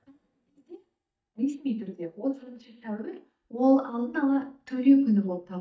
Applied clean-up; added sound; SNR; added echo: neural mask model DeepFilterNet 3.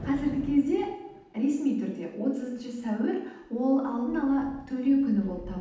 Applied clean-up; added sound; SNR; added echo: none; Thunder / Rain; 18 dB; reverberation time 0.8 s.